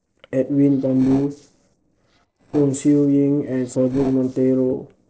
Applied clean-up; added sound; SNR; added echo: neural separator model SepFormer DNS4.